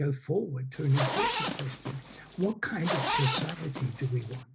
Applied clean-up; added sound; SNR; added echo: none; Zipper (clothing); 2 dB; none.